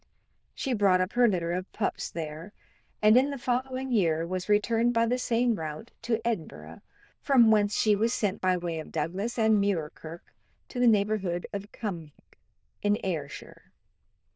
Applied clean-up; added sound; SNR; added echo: neural diffusion model UNIVERSE++.